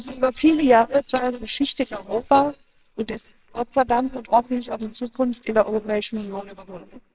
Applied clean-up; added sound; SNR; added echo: neural separator model SepFormer WHAMR!.